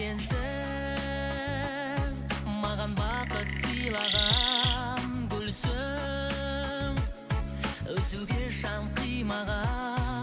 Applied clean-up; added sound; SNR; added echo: none; Chirp, tweet; 0 dB; none.